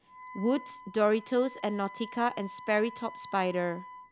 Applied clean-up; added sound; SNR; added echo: none; Wind instrument, woodwind instrument; 16 dB; none.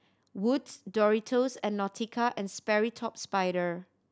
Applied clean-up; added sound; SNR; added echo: none; none; none; none.